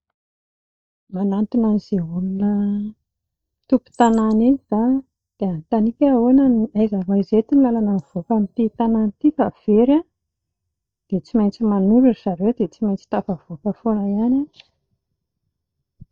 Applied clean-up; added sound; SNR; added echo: neural mask model DeepFilterNet 3.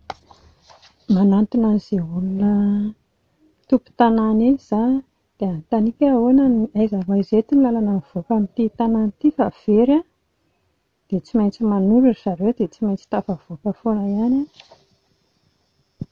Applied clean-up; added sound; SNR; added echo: none; none; none; none.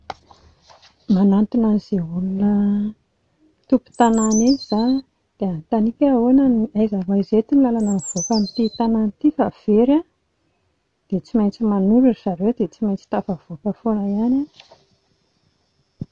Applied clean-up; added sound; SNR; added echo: none; Bird; 13 dB; none.